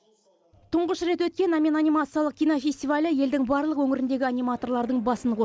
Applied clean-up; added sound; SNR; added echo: none; none; none; none.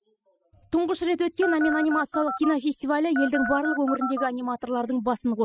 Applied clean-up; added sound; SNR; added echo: classical method spectral subtraction.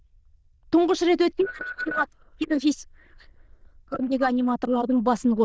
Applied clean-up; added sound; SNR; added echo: neural diffusion model UNIVERSE++.